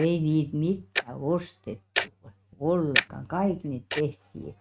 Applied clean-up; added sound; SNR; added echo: neural mask model RNNoise.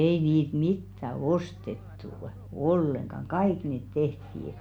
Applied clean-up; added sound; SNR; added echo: none; none; none; none.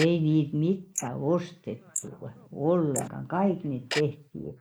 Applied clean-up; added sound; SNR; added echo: neural mask model Resemble Enhance denoiser.